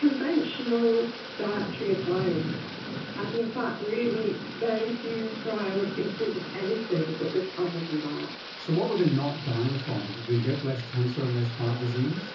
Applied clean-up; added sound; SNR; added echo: none; Thunder / Rain; 9 dB; reverberation time 0.6 s.